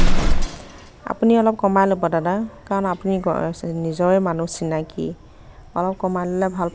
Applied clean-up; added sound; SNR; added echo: none; Explosion; 2 dB; none.